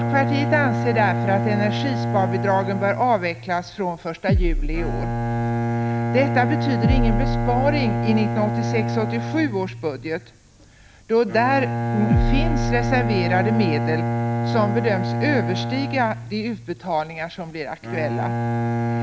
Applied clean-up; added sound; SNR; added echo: none; Bass drum + Bowed string instrument; -1 dB; none.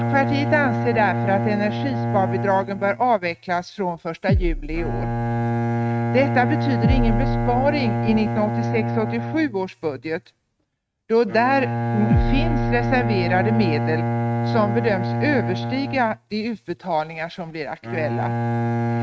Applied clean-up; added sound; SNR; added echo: neural mask model RNNoise.